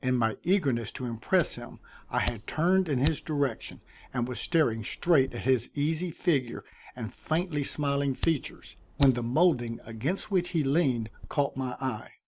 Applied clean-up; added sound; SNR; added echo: none; Fire; 15 dB; none.